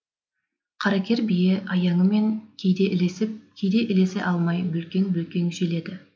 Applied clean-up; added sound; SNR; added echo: none; none; none; none.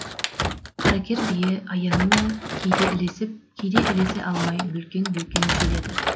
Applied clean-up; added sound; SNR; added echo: none; Thump, thud; 1 dB; none.